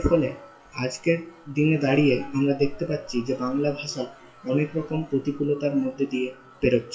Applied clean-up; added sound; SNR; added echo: classical method WPE with log-MMSE.